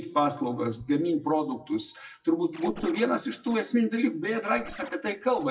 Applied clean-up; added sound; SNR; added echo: classical method WPE with log-MMSE.